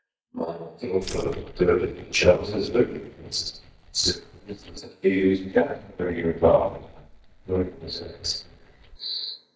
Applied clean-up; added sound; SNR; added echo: neural mask model DeepFilterNet 3.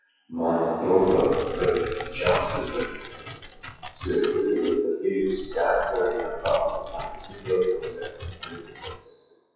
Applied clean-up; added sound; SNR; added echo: classical method WPE with log-MMSE.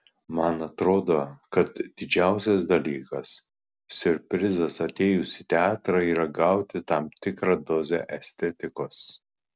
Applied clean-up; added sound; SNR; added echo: none; none; none; none.